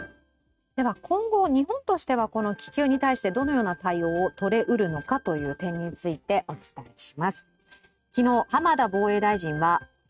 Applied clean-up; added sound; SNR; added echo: neural mask model RNNoise.